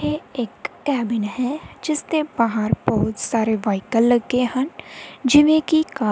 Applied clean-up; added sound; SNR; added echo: none; none; none; none.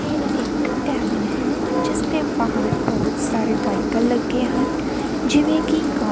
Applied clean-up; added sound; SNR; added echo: none; Engine; -2 dB; none.